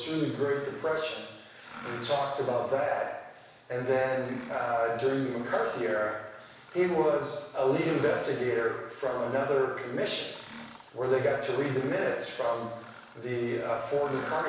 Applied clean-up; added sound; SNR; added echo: none; Mechanisms; 20 dB; reverberation time 1.1 s.